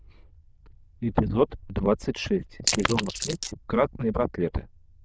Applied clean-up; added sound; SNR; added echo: neural diffusion model UNIVERSE++.